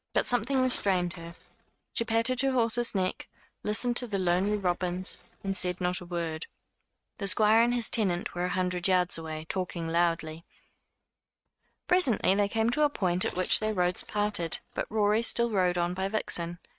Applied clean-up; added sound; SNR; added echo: neural mask model RNNoise.